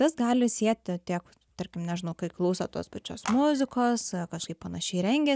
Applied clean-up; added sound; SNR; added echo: none; Telephone; 16 dB; none.